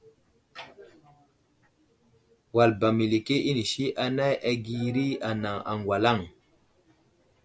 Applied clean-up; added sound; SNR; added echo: none; none; none; none.